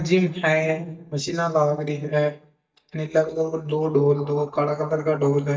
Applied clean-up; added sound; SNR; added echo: neural mask model DeepFilterNet 3.